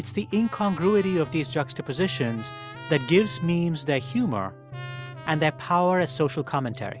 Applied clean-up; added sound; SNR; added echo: none; Trumpet; 20 dB; none.